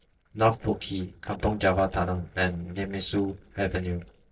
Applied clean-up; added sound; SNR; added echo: neural separator model SepFormer DNS4.